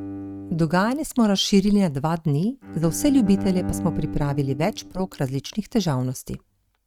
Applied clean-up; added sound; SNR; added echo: neural mask model RNNoise.